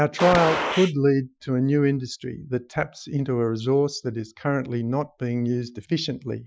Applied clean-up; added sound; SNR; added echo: classical method Wiener filter.